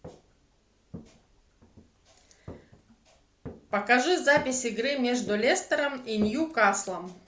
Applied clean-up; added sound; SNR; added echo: none; Walk, footsteps; 18 dB; none.